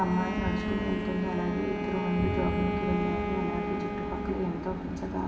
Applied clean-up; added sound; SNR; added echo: none; Bowed string instrument; 4 dB; reverberation time 2.2 s.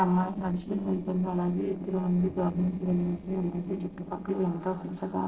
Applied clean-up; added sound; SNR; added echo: neural separator model SepFormer DNS4.